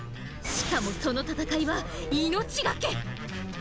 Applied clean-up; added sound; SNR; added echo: none; Train / Breathing; 15 dB; none.